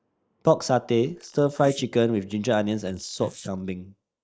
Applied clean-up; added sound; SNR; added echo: neural mask model Resemble Enhance denoiser.